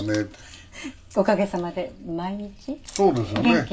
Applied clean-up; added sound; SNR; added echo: none; Water / Splash, splatter; 17 dB; reverberation time 0.2 s.